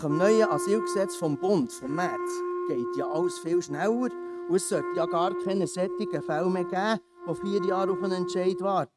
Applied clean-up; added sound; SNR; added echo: neural mask model RNNoise.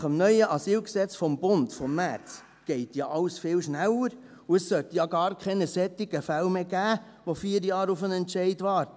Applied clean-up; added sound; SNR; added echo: none; none; none; none.